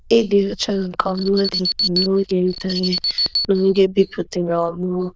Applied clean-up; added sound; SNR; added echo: neural diffusion model UNIVERSE++.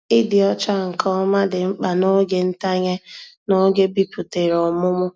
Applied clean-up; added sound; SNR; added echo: none; none; none; none.